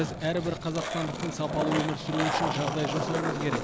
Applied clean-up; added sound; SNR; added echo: none; Skateboard; 1 dB; none.